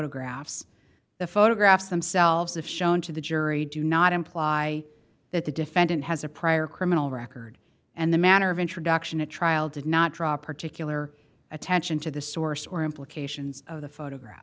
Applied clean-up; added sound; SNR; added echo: none; none; none; none.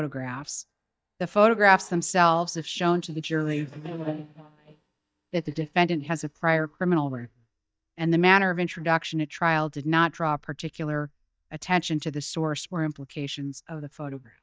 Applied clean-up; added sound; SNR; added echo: neural mask model DeepFilterNet 3.